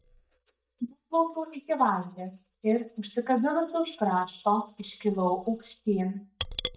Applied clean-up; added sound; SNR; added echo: neural mask model DeepFilterNet 3.